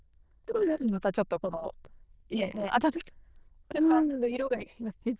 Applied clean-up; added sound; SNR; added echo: neural diffusion model UNIVERSE++.